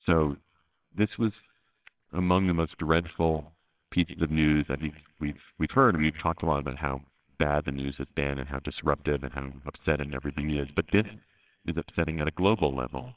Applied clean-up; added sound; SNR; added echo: neural separator model SepFormer WHAMR!.